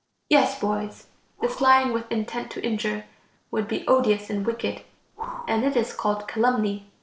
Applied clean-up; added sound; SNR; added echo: neural separator model SepFormer DNS4.